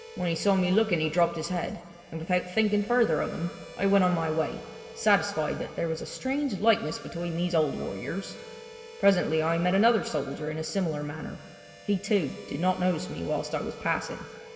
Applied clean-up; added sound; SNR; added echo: none; Harmonica; 18 dB; reverberation time 2.1 s.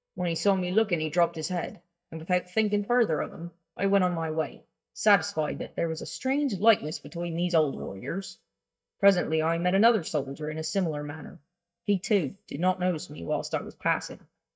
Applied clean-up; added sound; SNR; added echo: neural mask model DeepFilterNet 3.